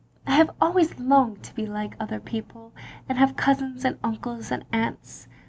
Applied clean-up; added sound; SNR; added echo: none; none; none; none.